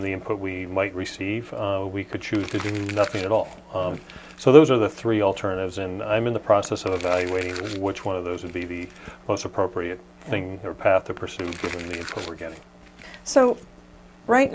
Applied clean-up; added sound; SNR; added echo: none; Crumpling, crinkling; 19 dB; none.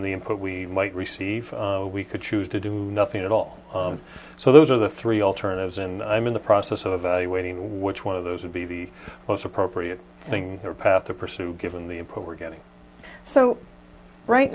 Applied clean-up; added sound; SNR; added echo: none; none; none; none.